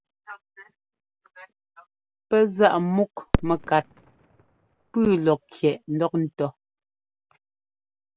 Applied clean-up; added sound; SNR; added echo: none; Fireworks; 6 dB; none.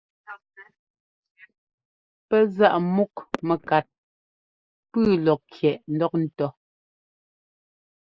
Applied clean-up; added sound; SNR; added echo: neural mask model Resemble Enhance denoiser.